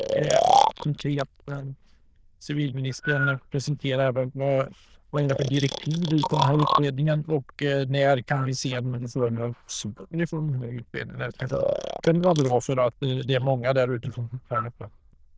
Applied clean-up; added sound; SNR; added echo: neural diffusion model UNIVERSE++.